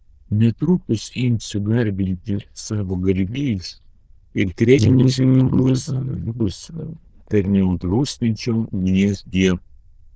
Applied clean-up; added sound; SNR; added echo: neural diffusion model UNIVERSE++.